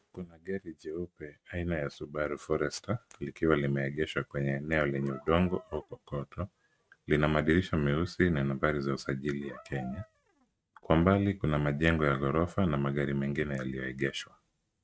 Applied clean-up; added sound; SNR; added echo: neural mask model RNNoise.